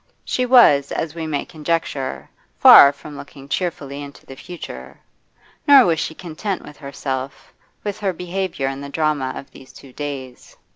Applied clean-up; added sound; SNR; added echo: none; none; none; none.